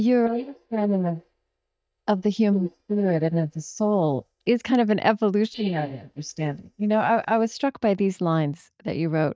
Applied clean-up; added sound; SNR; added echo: neural mask model DeepFilterNet 3.